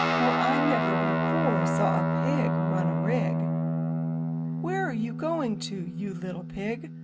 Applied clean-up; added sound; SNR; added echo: none; Guitar; -4 dB; none.